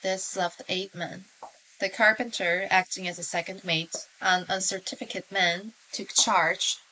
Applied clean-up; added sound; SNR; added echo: neural mask model Resemble Enhance denoiser.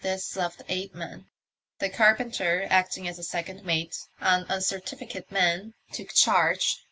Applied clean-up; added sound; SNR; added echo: none; none; none; none.